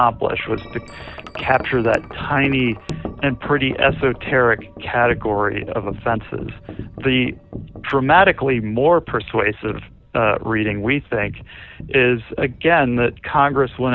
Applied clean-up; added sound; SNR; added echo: none; Wind chime; 15 dB; none.